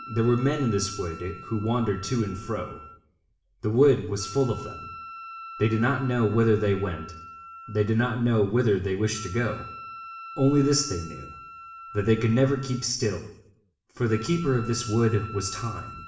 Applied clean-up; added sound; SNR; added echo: none; Wind instrument, woodwind instrument; 16 dB; reverberation time 0.7 s.